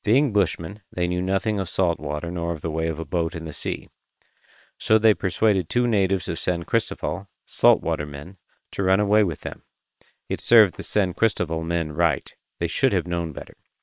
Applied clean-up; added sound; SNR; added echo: neural separator model SepFormer WHAM!.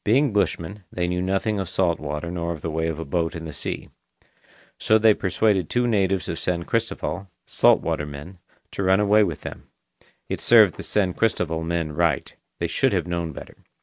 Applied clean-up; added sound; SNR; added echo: none; none; none; none.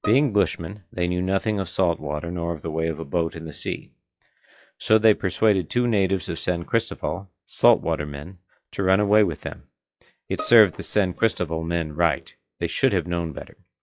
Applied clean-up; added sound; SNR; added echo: classical method log-MMSE.